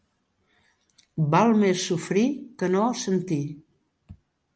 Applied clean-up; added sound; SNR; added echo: none; none; none; none.